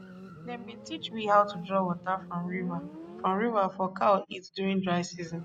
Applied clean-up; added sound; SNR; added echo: none; Motorcycle; 17 dB; none.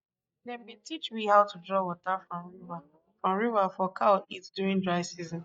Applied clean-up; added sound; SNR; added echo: neural mask model DeepFilterNet 3.